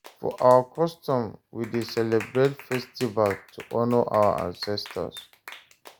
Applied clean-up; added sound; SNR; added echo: none; Clapping; 19 dB; none.